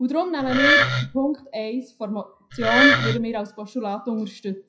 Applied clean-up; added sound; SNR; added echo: classical method WPE with log-MMSE.